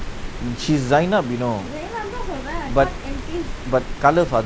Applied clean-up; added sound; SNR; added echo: none; Rain; 8 dB; none.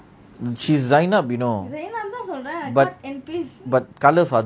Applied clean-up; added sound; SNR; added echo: none; none; none; none.